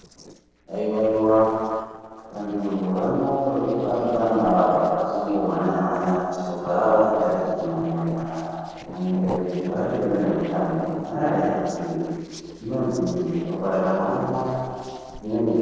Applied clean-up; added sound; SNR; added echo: neural separator model SepFormer DNS4.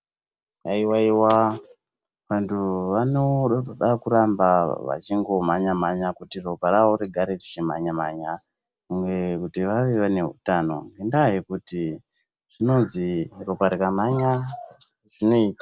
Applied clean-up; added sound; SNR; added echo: none; none; none; none.